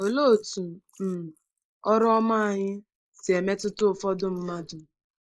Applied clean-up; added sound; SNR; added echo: neural mask model Resemble Enhance denoiser.